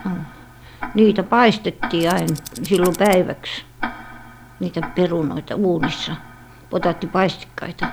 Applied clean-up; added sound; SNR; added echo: none; Tick-tock + Tools; 12 dB; none.